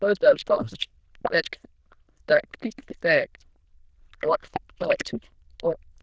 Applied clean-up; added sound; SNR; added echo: neural diffusion model UNIVERSE++.